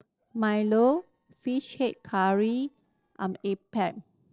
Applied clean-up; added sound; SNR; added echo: neural separator model SepFormer DNS4.